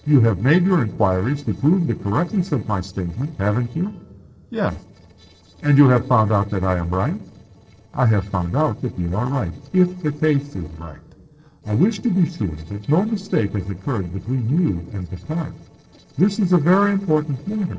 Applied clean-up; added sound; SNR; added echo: neural separator model SepFormer DNS4.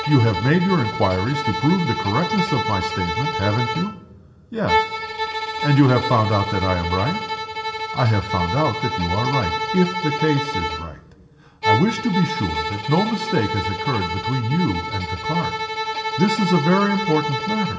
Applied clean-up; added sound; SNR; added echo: none; Bowed string instrument; 4 dB; reverberation time 1.8 s.